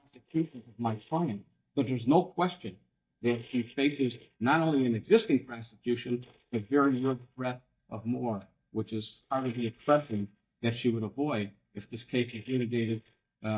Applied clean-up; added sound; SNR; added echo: neural mask model DeepFilterNet 3.